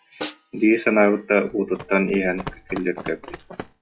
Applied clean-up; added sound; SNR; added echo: classical method log-MMSE.